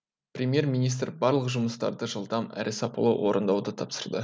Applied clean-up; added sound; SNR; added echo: none; none; none; none.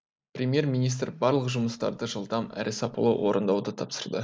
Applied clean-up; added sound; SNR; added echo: neural mask model Resemble Enhance denoiser.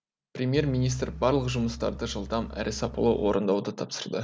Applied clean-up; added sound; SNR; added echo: none; Engine; 13 dB; none.